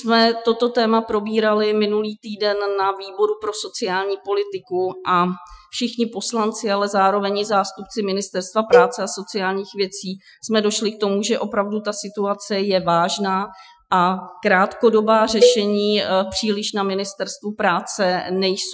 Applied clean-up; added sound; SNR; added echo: classical method Wiener filter.